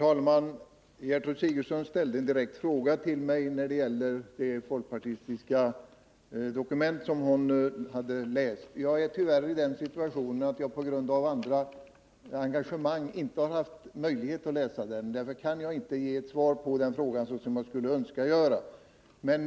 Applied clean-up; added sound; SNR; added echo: none; none; none; none.